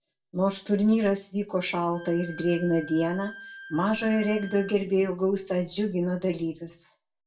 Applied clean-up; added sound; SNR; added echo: none; Bowed string instrument; 17 dB; reverberation time 0.2 s.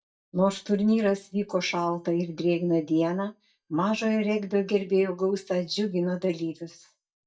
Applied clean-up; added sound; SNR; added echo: neural mask model DeepFilterNet 3.